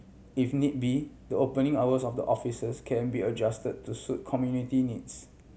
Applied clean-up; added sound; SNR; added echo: none; none; none; none.